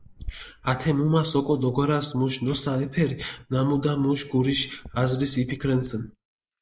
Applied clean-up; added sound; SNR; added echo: neural mask model Resemble Enhance denoiser.